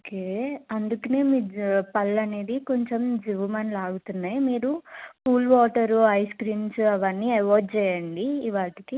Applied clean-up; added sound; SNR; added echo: none; none; none; none.